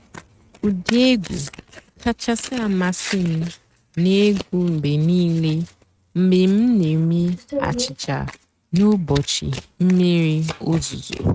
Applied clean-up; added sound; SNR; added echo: neural mask model RNNoise.